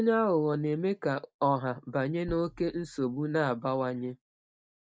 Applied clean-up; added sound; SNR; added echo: neural mask model DeepFilterNet 3.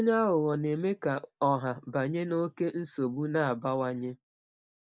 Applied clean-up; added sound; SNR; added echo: neural mask model Resemble Enhance denoiser.